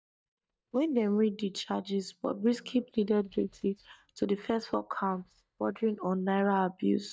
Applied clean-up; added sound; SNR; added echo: neural mask model DeepFilterNet 3.